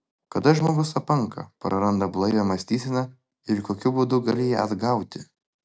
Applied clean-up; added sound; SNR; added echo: none; none; none; none.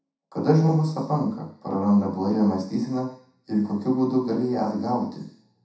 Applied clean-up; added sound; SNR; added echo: none; none; none; reverberation time 0.7 s.